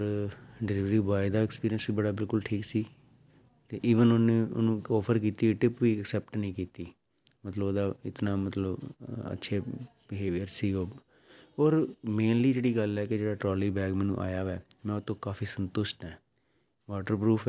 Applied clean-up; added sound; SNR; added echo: none; none; none; none.